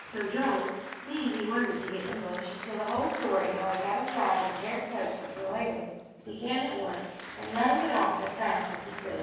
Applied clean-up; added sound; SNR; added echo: none; Applause; 11 dB; reverberation time 1.3 s.